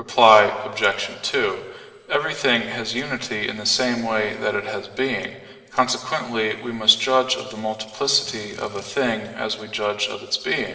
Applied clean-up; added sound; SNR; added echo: neural separator model SepFormer DNS4.